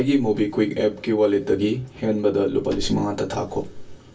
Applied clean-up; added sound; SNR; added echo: none; Slam; 16 dB; reverberation time 0.2 s.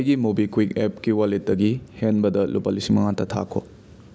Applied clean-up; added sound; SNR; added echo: none; none; none; none.